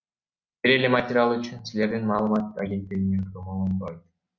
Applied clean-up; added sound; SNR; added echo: none; none; none; none.